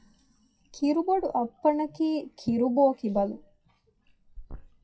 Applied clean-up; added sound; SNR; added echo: classical method WPE with log-MMSE.